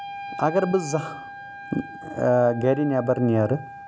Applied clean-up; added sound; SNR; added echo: none; Wind instrument, woodwind instrument; 13 dB; none.